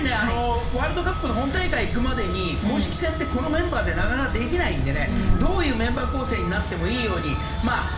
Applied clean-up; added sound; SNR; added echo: none; Truck; 1 dB; reverberation time 0.5 s.